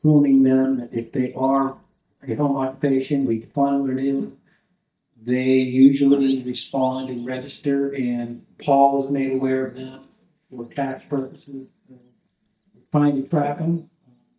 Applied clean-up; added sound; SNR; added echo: neural mask model DeepFilterNet 3.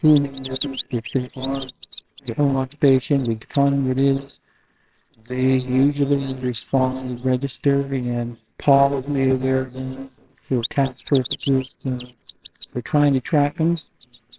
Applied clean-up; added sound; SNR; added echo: neural separator model SepFormer WHAMR!.